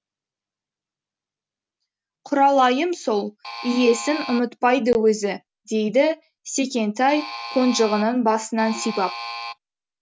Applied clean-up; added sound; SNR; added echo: none; Alarm; 10 dB; none.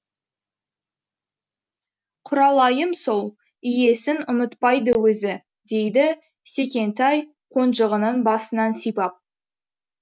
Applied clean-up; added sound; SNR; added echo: none; none; none; none.